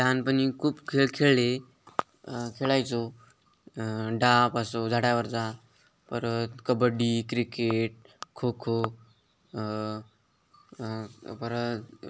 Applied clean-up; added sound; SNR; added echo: none; none; none; none.